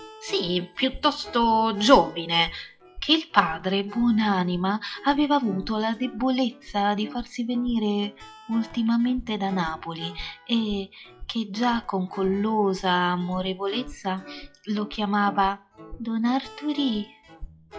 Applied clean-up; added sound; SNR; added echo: classical method WPE with log-MMSE.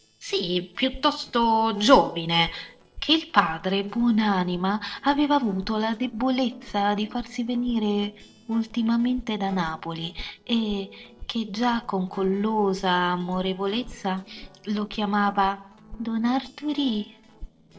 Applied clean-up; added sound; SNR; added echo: neural separator model SepFormer DNS4.